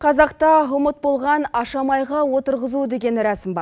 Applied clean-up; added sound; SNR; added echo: none; none; none; none.